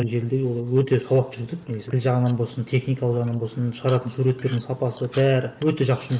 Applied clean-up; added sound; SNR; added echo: neural mask model Resemble Enhance denoiser.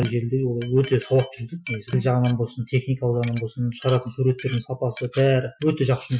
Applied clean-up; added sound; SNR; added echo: classical method Wiener filter.